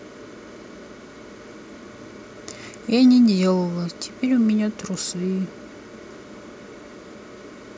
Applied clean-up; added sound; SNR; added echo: none; none; none; none.